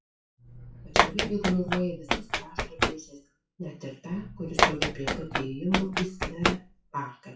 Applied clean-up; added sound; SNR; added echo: classical method WPE with log-MMSE.